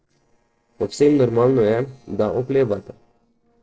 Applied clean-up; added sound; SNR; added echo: neural separator model SepFormer DNS4.